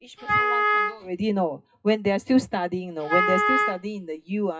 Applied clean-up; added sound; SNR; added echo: classical method WPE with log-MMSE.